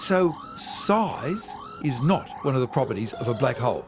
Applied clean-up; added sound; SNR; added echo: none; Alarm; 14 dB; none.